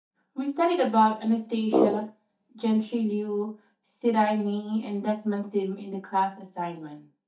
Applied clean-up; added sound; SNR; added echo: neural mask model DeepFilterNet 3.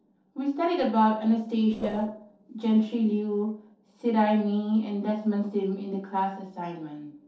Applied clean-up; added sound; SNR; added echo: neural separator model SepFormer DNS4.